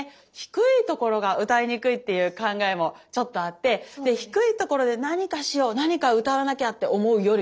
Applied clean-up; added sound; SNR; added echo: none; none; none; none.